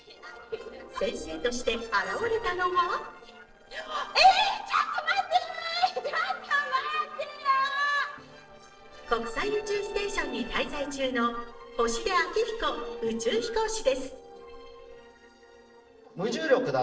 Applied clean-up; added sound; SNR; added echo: neural separator model SepFormer DNS4.